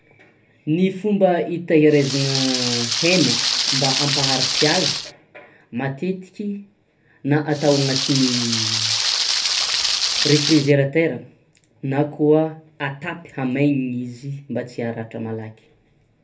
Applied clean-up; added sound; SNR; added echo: none; Rain; 0 dB; reverberation time 0.3 s.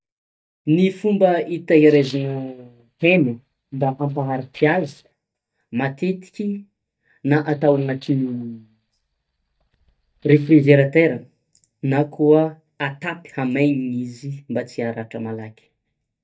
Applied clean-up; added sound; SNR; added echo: neural mask model DeepFilterNet 3.